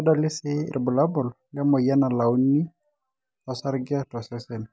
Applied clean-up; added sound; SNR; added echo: none; none; none; none.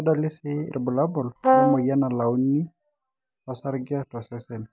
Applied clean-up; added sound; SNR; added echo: none; Brass instrument; -5 dB; none.